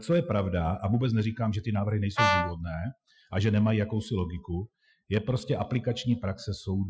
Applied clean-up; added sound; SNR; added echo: classical method Wiener filter.